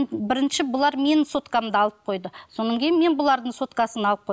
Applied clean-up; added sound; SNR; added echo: none; none; none; none.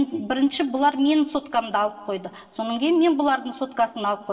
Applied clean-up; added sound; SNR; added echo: none; none; none; reverberation time 1.4 s.